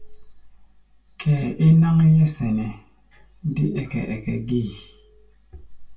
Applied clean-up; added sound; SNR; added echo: none; none; none; reverberation time 0.2 s.